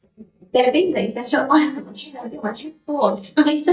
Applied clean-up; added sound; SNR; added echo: neural mask model DeepFilterNet 3.